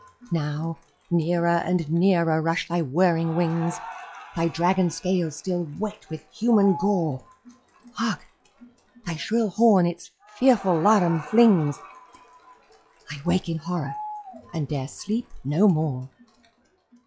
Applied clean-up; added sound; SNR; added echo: classical method log-MMSE.